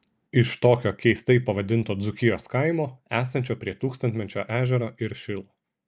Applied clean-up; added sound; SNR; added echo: none; none; none; none.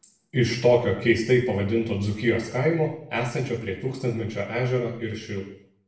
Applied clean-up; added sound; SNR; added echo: none; none; none; reverberation time 0.6 s.